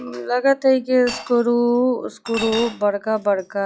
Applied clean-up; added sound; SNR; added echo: classical method log-MMSE.